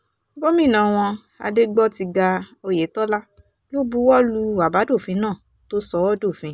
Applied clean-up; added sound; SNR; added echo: none; none; none; none.